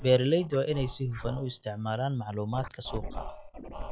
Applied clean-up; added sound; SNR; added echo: classical method log-MMSE.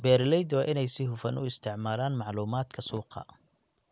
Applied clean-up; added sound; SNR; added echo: none; none; none; none.